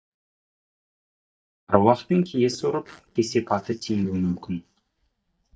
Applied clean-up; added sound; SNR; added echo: neural mask model DeepFilterNet 3.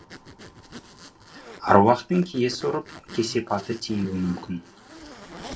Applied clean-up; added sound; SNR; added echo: none; Zipper (clothing); 16 dB; reverberation time 0.2 s.